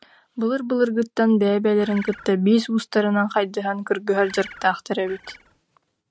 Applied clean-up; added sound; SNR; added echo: neural mask model RNNoise.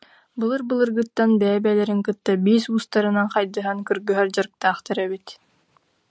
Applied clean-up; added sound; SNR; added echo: none; none; none; none.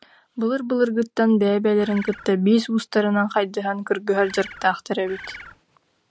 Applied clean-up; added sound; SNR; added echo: none; Bird; 17 dB; none.